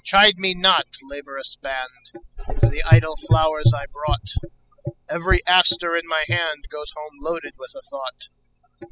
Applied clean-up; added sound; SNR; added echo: classical method spectral subtraction.